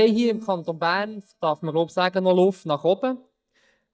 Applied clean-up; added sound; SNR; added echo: neural mask model DeepFilterNet 3.